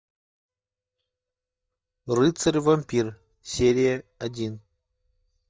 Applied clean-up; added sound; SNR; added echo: neural mask model DeepFilterNet 3.